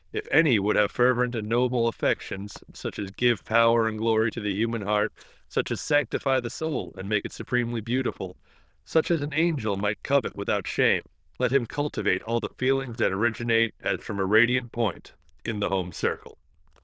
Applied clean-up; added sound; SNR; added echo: neural diffusion model UNIVERSE++.